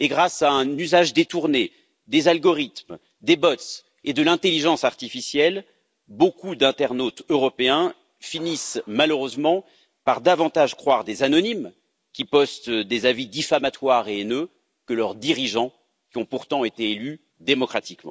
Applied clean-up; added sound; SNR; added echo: none; none; none; none.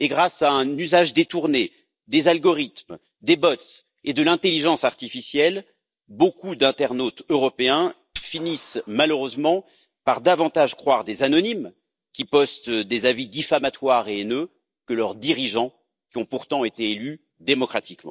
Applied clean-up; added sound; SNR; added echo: neural mask model DeepFilterNet 3.